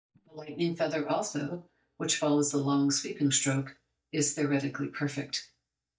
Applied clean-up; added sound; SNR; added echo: neural mask model DeepFilterNet 3.